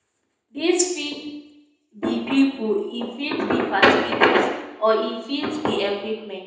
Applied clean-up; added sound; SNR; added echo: none; none; none; reverberation time 0.9 s.